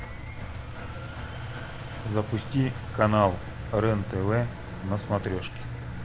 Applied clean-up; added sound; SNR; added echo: none; Engine; 7 dB; none.